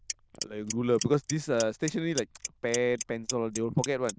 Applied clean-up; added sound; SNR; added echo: neural diffusion model UNIVERSE++.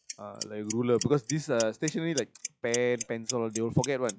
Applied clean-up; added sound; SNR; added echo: classical method log-MMSE.